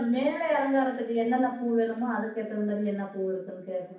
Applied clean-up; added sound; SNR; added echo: none; none; none; reverberation time 0.6 s.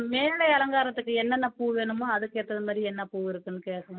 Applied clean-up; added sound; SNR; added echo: none; none; none; none.